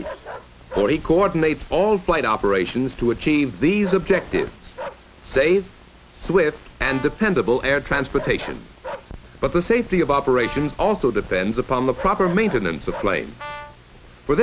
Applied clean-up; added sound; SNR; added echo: none; Bark + Brass instrument; 17 dB; none.